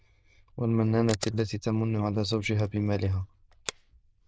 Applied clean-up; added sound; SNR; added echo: neural diffusion model UNIVERSE++.